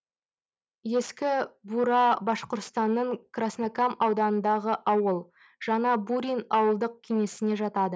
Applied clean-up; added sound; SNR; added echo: none; none; none; none.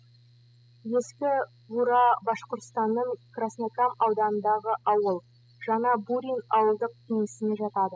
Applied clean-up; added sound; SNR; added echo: classical method spectral subtraction.